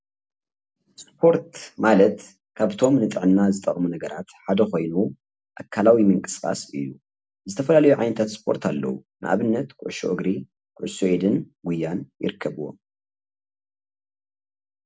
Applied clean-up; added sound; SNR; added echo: none; none; none; none.